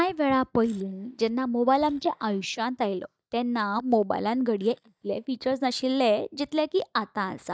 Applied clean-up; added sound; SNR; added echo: neural mask model DeepFilterNet 3.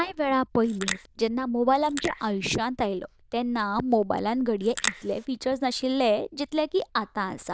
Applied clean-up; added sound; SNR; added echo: neural diffusion model UNIVERSE++.